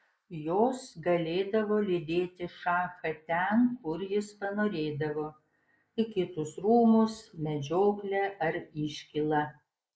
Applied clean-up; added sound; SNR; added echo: neural mask model Resemble Enhance denoiser.